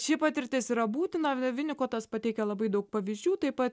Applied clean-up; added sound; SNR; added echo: none; none; none; none.